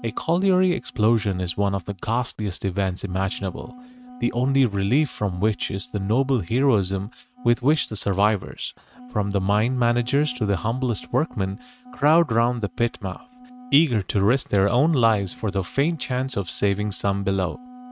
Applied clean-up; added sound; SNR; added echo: neural mask model RNNoise.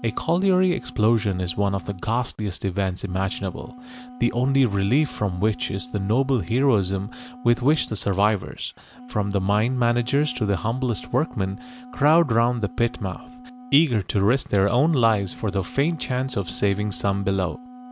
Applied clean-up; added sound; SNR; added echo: none; Wind instrument, woodwind instrument; 19 dB; none.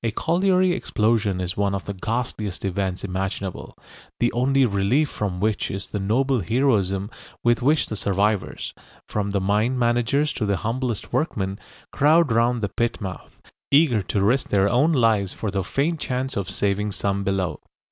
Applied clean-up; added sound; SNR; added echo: none; none; none; none.